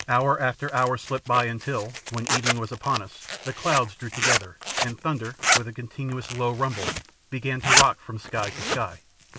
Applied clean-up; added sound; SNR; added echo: none; Zipper (clothing); 1 dB; none.